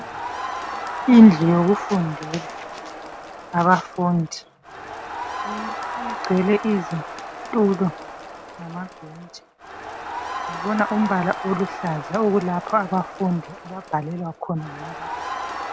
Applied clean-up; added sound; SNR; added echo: none; Crowd; 10 dB; none.